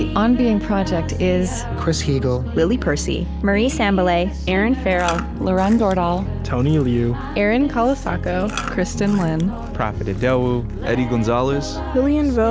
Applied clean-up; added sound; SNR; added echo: none; Chewing, mastication; 18 dB; none.